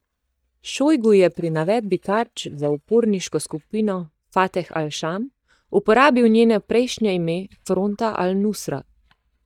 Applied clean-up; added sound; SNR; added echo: neural mask model DeepFilterNet 3.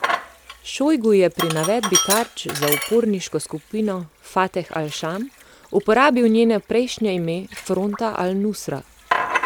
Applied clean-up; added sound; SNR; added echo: none; Sink (filling or washing); 7 dB; none.